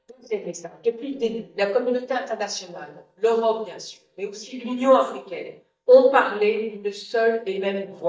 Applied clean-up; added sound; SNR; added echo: neural mask model DeepFilterNet 3.